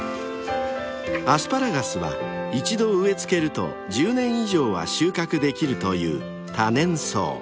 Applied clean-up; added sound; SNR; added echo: none; none; none; none.